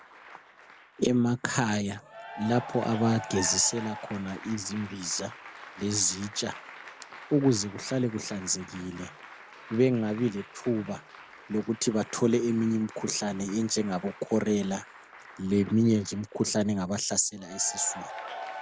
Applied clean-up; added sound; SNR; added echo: none; Applause / Cheering; 15 dB; none.